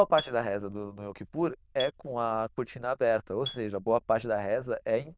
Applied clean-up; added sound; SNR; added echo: neural diffusion model UNIVERSE++.